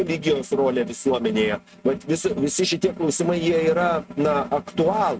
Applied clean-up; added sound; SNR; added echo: neural mask model RNNoise.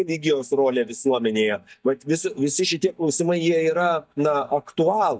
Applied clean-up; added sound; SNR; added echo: neural mask model DeepFilterNet 3.